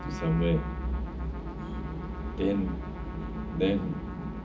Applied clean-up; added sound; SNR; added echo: none; Trumpet; 15 dB; reverberation time 0.4 s.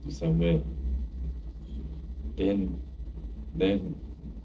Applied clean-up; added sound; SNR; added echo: neural separator model SepFormer DNS4.